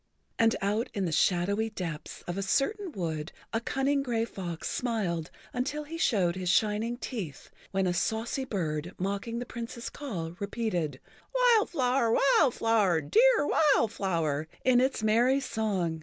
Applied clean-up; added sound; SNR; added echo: none; none; none; none.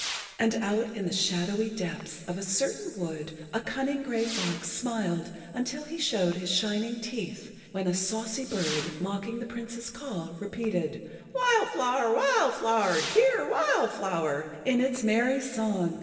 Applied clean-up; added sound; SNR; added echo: none; Whoosh, swoosh, swish / Fireworks; 15 dB; reverberation time 1.9 s.